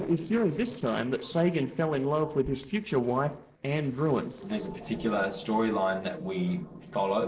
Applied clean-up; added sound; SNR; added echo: neural separator model SepFormer DNS4.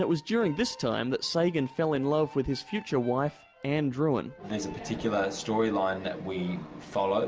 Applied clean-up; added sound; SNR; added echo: none; none; none; none.